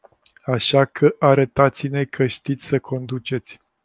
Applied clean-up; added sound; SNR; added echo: none; none; none; none.